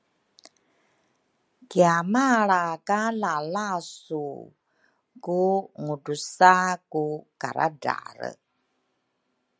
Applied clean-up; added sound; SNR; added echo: none; none; none; none.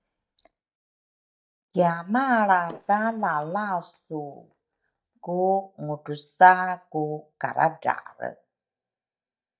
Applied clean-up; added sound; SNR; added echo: neural mask model DeepFilterNet 3.